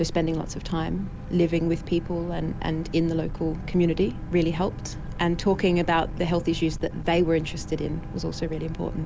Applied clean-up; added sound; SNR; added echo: none; Boat, Water vehicle; 8 dB; none.